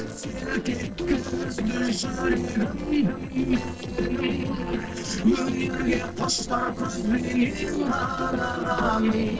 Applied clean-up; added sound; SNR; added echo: neural separator model SepFormer DNS4.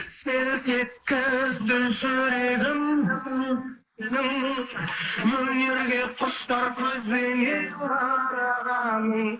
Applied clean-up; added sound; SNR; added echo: neural mask model Resemble Enhance denoiser.